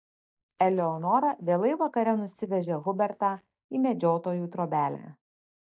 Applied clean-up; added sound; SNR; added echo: neural mask model DeepFilterNet 3.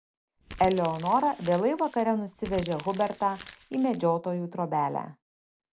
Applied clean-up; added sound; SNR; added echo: none; Crumpling, crinkling; 17 dB; none.